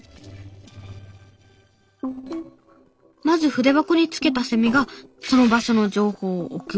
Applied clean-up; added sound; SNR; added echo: neural separator model SepFormer DNS4.